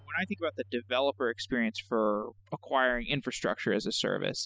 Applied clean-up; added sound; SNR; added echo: classical method spectral subtraction.